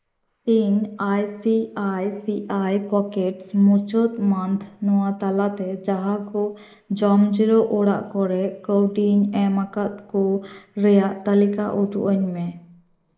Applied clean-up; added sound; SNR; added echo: neural mask model Resemble Enhance denoiser.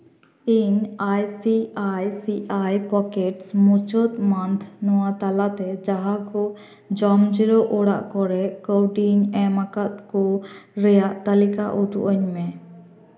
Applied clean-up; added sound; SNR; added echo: none; none; none; none.